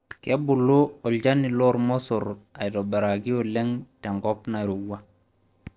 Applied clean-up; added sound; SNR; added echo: neural separator model SepFormer DNS4.